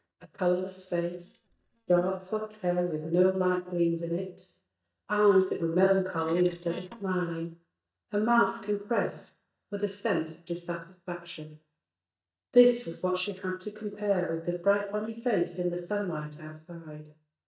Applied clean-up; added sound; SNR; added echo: neural mask model DeepFilterNet 3.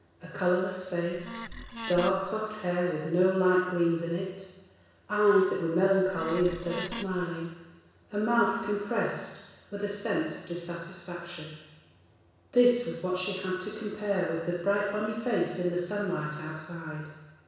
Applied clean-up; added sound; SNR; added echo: none; Wood; 10 dB; reverberation time 1.1 s.